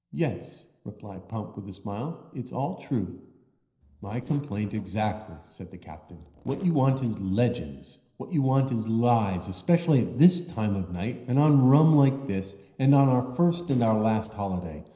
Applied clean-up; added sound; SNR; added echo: neural separator model SepFormer DNS4.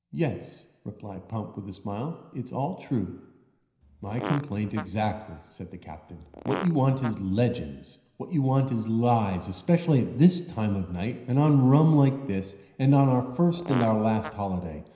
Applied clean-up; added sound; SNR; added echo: none; Fart; 13 dB; reverberation time 0.9 s.